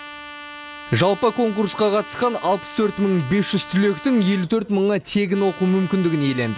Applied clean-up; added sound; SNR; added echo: none; Trumpet; 16 dB; none.